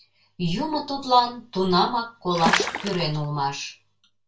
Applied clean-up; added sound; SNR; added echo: none; Water / Splash, splatter; 2 dB; reverberation time 0.2 s.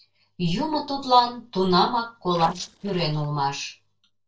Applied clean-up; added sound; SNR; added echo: neural separator model SepFormer DNS4.